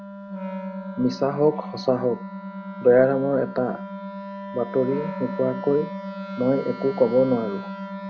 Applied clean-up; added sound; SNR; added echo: none; Wind instrument, woodwind instrument + Wind instrument, woodwind instrument; 9 dB; none.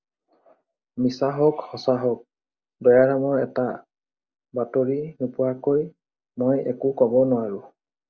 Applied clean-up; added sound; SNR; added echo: none; none; none; none.